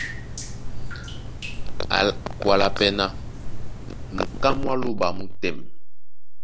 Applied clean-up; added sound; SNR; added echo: none; Drip; -1 dB; none.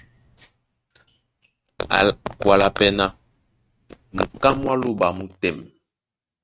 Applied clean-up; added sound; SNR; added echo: neural mask model RNNoise.